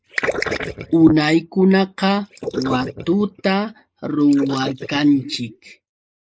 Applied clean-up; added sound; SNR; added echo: neural mask model Resemble Enhance denoiser.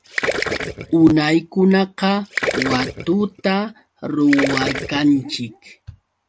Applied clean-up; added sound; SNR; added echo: none; Gurgling; 8 dB; none.